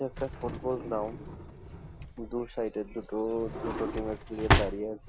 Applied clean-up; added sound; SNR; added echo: none; Drawer open or close; -1 dB; none.